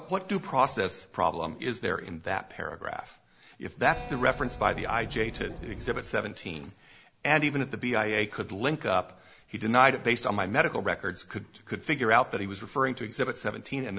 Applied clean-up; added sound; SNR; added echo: none; Keyboard (musical); 11 dB; none.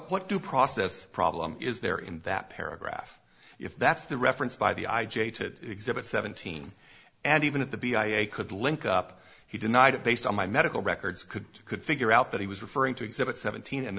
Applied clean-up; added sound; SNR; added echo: none; none; none; none.